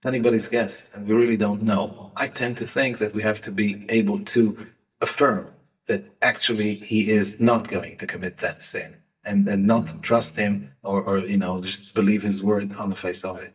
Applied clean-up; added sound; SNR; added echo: neural mask model DeepFilterNet 3.